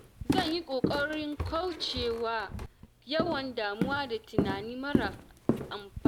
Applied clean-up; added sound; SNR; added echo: none; Walk, footsteps; 0 dB; none.